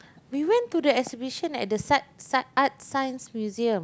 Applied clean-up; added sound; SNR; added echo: none; none; none; none.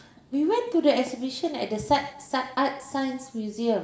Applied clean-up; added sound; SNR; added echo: none; none; none; reverberation time 0.7 s.